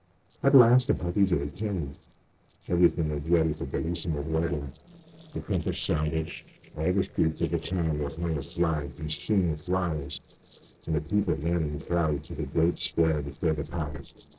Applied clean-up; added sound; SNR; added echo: neural separator model SepFormer DNS4.